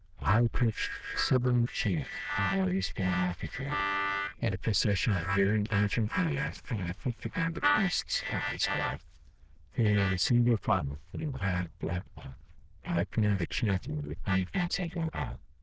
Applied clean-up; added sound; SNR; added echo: neural diffusion model UNIVERSE++.